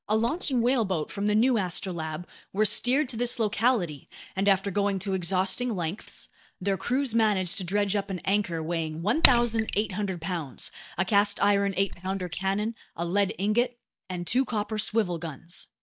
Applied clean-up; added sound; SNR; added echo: neural mask model DeepFilterNet 3.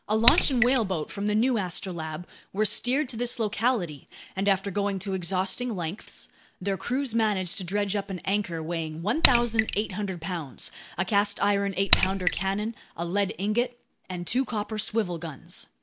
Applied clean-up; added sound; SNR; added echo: none; Raindrop / Splash, splatter; -1 dB; none.